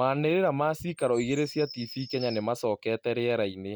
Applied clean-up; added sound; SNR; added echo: none; Bird vocalization, bird call, bird song; 19 dB; none.